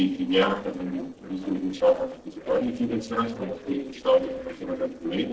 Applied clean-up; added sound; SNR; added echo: neural separator model SepFormer DNS4.